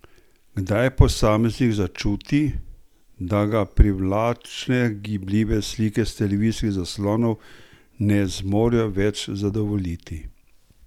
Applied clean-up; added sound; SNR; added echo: none; none; none; none.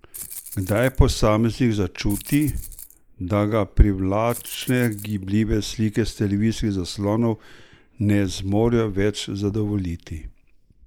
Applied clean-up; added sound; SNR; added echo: neural mask model Resemble Enhance denoiser.